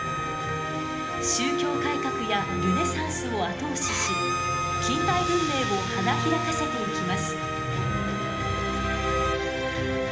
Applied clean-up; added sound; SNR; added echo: none; Bowed string instrument; 5 dB; reverberation time 0.8 s.